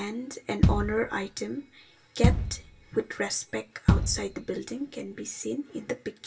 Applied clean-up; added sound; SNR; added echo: none; Bass drum; -4 dB; reverberation time 0.1 s.